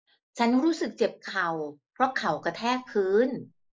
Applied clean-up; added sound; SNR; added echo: neural mask model Resemble Enhance denoiser.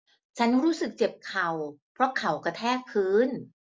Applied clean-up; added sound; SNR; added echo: none; none; none; none.